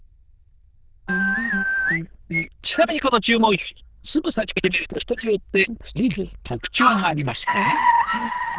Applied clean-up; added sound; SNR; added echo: neural diffusion model UNIVERSE++.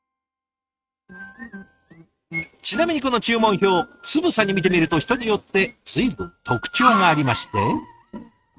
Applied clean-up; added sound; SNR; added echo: neural mask model RNNoise.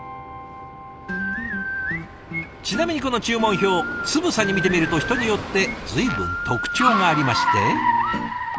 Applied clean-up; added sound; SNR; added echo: none; Car; 5 dB; none.